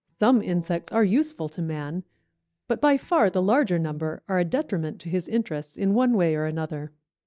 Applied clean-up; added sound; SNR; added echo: neural mask model DeepFilterNet 3.